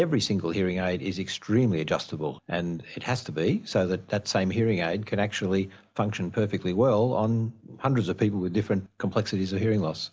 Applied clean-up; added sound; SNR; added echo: none; none; none; none.